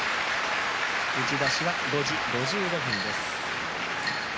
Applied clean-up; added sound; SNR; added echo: none; Wind instrument, woodwind instrument; 18 dB; none.